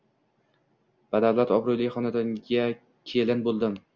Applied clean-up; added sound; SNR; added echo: none; none; none; none.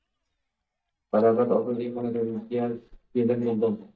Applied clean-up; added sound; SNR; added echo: neural mask model DeepFilterNet 3.